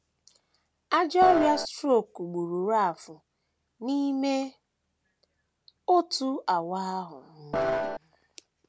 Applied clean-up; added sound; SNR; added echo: none; Piano; -1 dB; none.